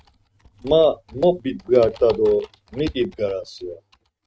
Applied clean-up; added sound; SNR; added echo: neural mask model RNNoise.